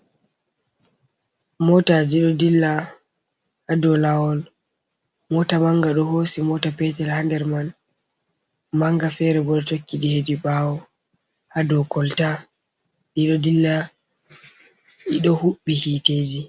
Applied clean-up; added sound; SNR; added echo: none; none; none; none.